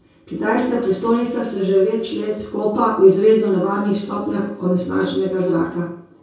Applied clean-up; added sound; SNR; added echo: none; none; none; reverberation time 0.6 s.